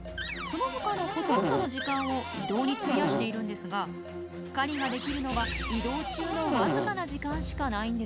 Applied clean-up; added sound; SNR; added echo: none; Cupboard open or close; 0 dB; none.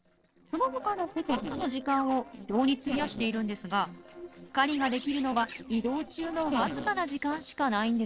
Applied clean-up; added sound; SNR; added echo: neural separator model SepFormer DNS4.